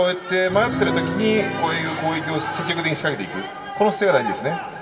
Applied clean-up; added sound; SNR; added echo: none; Piano; 7 dB; reverberation time 2.6 s.